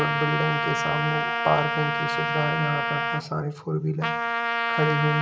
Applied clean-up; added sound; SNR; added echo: none; Trumpet; -1 dB; none.